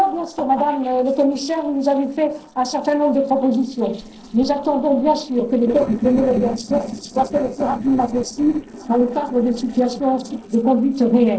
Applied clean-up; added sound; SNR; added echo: neural separator model SepFormer DNS4.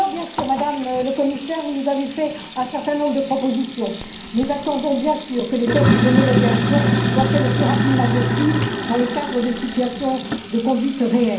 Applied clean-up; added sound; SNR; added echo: none; Sink (filling or washing); 1 dB; reverberation time 0.6 s.